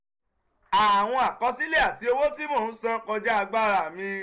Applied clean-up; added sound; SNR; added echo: none; none; none; none.